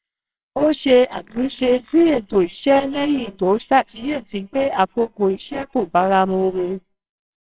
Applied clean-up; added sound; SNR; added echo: neural separator model SepFormer WHAMR!.